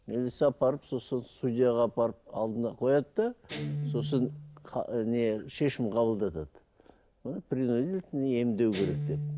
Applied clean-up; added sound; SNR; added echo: none; Guitar; 11 dB; none.